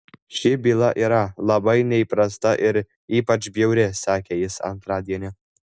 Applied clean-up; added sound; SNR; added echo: none; none; none; none.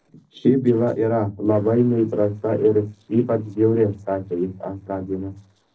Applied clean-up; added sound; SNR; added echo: neural separator model SepFormer DNS4.